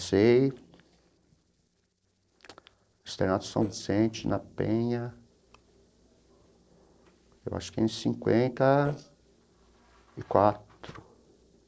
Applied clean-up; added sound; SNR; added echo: neural separator model SepFormer DNS4.